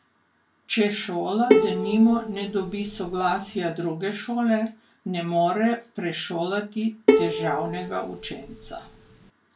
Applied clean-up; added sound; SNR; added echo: none; Bowed string instrument; 0 dB; reverberation time 0.2 s.